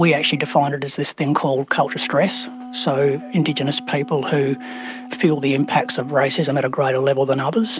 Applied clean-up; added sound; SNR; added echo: none; Wind instrument, woodwind instrument; 16 dB; none.